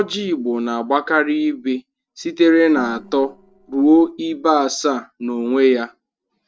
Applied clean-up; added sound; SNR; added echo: neural separator model SepFormer DNS4.